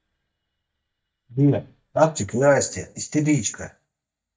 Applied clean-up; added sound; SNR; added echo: neural mask model DeepFilterNet 3.